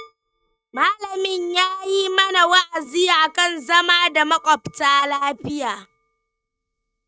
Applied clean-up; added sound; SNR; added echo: neural mask model RNNoise.